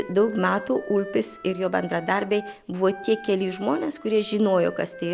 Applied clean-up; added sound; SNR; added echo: none; Wind instrument, woodwind instrument; 17 dB; none.